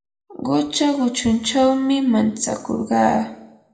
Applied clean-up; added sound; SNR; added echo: none; none; none; reverberation time 0.7 s.